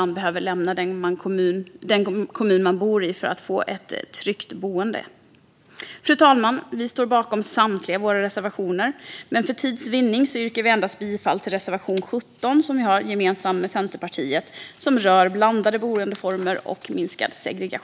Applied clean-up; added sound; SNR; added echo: none; none; none; none.